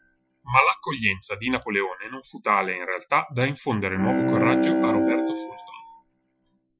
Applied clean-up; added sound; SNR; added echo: classical method Wiener filter.